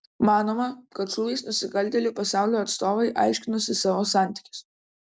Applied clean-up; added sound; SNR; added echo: none; none; none; none.